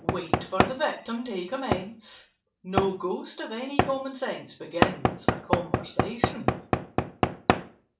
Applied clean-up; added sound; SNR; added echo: none; Knock / Wood; -4 dB; reverberation time 0.3 s.